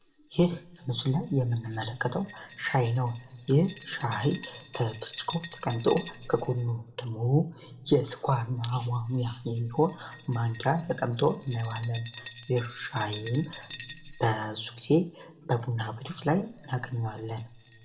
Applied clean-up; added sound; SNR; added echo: none; Glass; 14 dB; reverberation time 0.9 s.